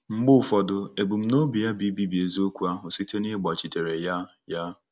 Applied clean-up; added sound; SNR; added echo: none; none; none; none.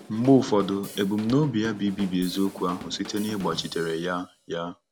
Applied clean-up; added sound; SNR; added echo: none; Drum / Drum kit; 16 dB; none.